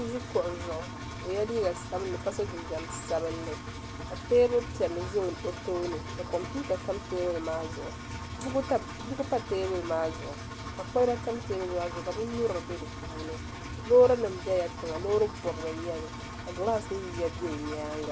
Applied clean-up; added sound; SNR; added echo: none; Engine; 8 dB; none.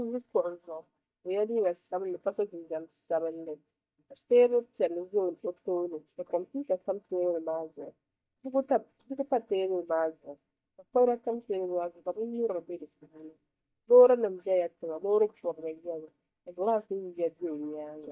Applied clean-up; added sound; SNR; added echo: neural mask model DeepFilterNet 3.